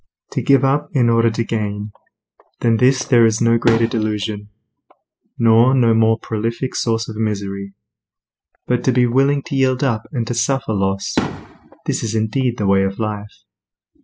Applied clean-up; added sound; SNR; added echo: classical method spectral subtraction.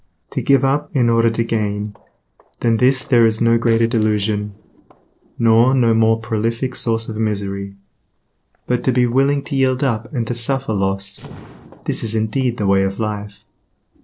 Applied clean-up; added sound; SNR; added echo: neural separator model SepFormer DNS4.